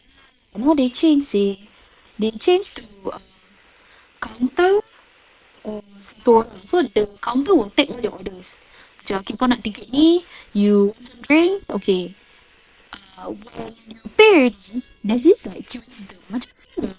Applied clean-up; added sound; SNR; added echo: neural separator model SepFormer WHAM!.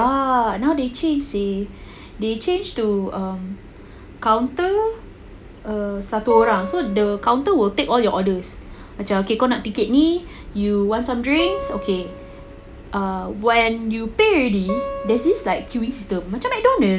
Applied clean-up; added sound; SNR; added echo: none; Acoustic guitar; 11 dB; none.